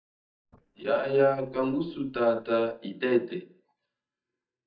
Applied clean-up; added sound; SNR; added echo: neural mask model DeepFilterNet 3.